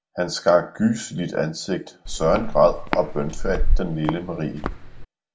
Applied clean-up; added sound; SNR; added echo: none; Walk, footsteps; 0 dB; reverberation time 0.2 s.